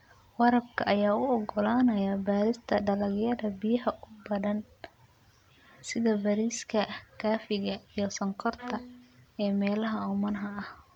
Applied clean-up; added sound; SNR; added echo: none; Bowed string instrument; 15 dB; none.